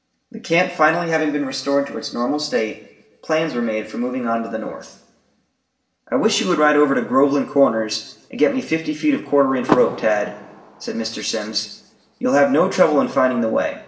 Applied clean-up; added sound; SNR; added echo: none; Car; 10 dB; reverberation time 0.7 s.